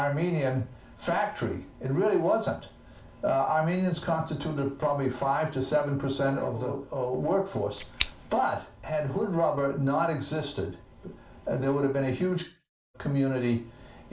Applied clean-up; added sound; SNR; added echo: none; Scissors; 2 dB; reverberation time 0.3 s.